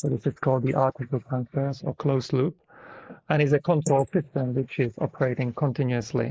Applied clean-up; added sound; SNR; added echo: neural mask model Resemble Enhance denoiser.